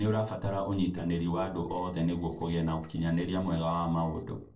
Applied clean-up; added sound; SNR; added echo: neural separator model SepFormer DNS4.